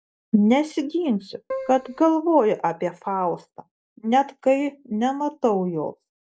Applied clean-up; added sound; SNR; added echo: none; Keyboard (musical); 10 dB; none.